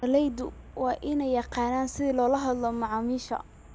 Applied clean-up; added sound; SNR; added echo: none; Traffic noise, roadway noise; 19 dB; none.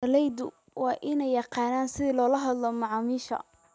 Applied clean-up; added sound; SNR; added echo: none; none; none; none.